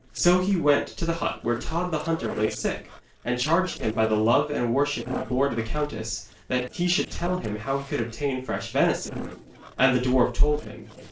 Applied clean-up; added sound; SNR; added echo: neural separator model SepFormer DNS4.